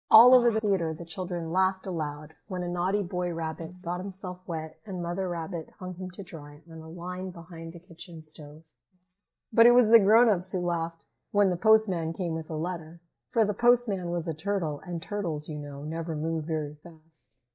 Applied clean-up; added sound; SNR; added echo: neural mask model DeepFilterNet 3.